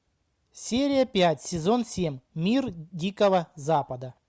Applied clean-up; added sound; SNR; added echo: none; none; none; none.